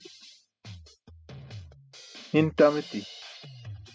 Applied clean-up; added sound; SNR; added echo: classical method spectral subtraction.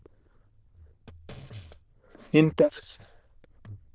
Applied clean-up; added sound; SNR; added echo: neural diffusion model UNIVERSE++.